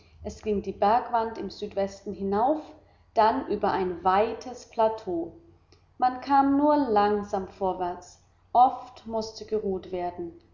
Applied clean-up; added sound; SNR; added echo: none; none; none; none.